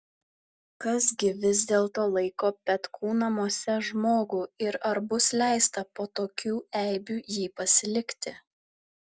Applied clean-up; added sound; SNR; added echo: none; none; none; none.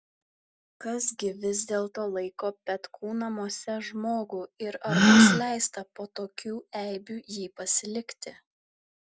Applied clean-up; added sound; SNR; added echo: none; Gasp; -3 dB; none.